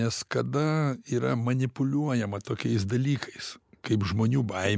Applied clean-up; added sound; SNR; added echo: none; none; none; none.